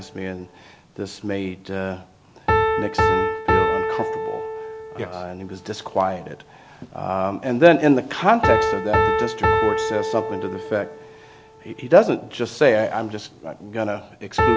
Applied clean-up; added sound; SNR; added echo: none; Piano; 2 dB; none.